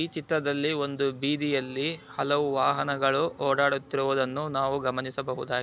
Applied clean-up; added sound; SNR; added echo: none; none; none; none.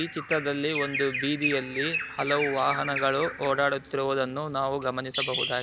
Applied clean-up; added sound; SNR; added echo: none; Bird vocalization, bird call, bird song; 6 dB; none.